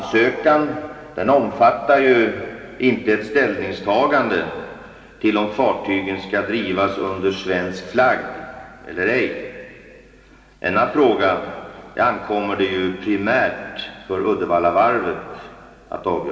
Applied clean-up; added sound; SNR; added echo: none; none; none; reverberation time 2.1 s.